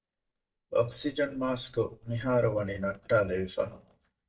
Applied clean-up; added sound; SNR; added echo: neural mask model DeepFilterNet 3.